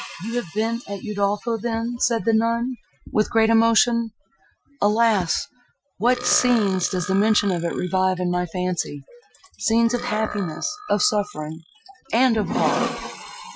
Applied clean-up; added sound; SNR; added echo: classical method Wiener filter.